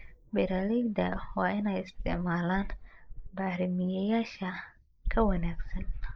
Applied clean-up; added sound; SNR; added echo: neural mask model Resemble Enhance denoiser.